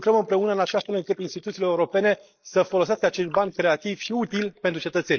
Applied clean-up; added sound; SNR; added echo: neural mask model Resemble Enhance denoiser.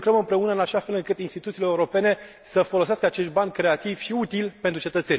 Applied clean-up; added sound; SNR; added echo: none; none; none; none.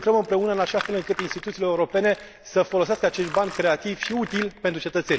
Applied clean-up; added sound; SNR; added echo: none; Tools; 14 dB; none.